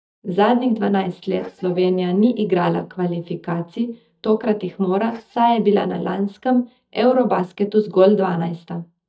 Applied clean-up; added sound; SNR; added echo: neural mask model DeepFilterNet 3.